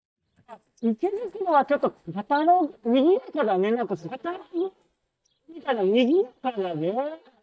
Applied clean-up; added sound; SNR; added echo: neural mask model DeepFilterNet 3.